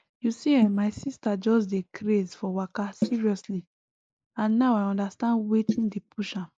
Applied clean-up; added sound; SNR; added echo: neural mask model Resemble Enhance denoiser.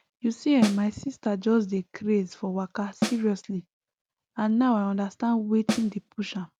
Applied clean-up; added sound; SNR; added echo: none; Snare drum; 3 dB; none.